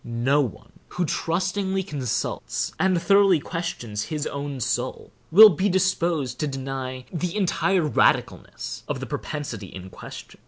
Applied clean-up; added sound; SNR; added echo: none; none; none; none.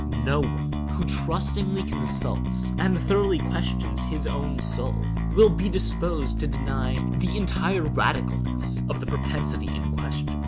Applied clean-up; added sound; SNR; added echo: none; Bass guitar; -2 dB; none.